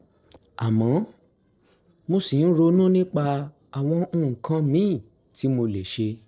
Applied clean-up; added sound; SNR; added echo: neural separator model SepFormer DNS4.